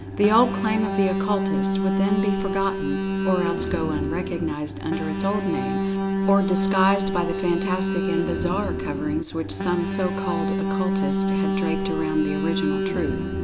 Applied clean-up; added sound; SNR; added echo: none; Alarm; -1 dB; none.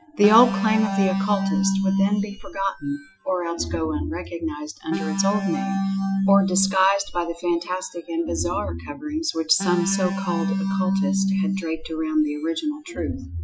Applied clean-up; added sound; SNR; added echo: classical method Wiener filter.